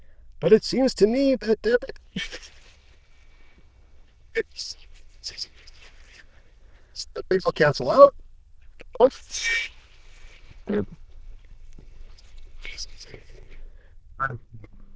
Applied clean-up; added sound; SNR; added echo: neural diffusion model UNIVERSE++.